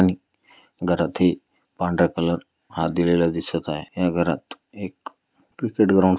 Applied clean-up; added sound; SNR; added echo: none; none; none; none.